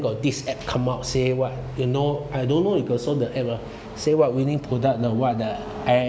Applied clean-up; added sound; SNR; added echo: none; none; none; none.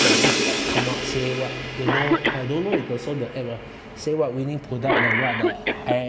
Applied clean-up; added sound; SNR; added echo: none; Crash cymbal + Cough; -2 dB; none.